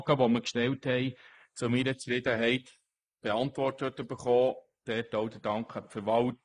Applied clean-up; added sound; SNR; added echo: neural mask model Resemble Enhance denoiser.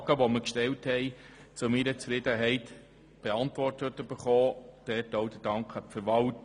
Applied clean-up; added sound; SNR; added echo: none; none; none; none.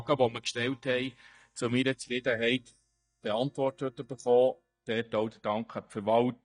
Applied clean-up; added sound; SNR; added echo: neural mask model DeepFilterNet 3.